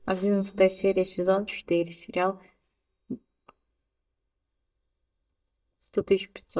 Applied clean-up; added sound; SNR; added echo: neural mask model DeepFilterNet 3.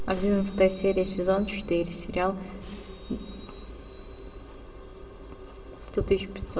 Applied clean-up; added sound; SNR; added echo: none; Bus; 19 dB; reverberation time 0.8 s.